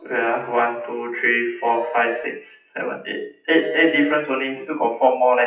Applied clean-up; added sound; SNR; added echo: classical method WPE with log-MMSE.